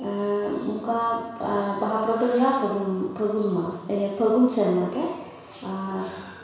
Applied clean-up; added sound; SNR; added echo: none; none; none; reverberation time 1.1 s.